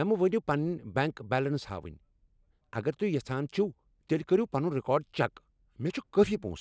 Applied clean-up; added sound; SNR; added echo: none; none; none; none.